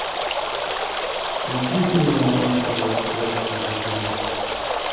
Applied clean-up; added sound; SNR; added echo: none; Stream; 0 dB; reverberation time 2.0 s.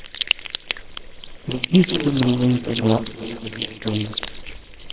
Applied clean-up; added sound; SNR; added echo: neural separator model SepFormer WHAMR!.